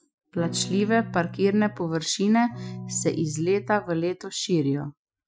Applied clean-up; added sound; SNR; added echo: classical method Wiener filter.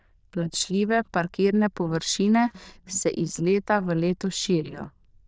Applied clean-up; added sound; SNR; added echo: neural diffusion model UNIVERSE++.